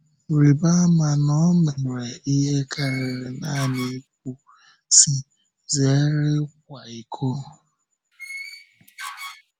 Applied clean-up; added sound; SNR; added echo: none; Door; 15 dB; none.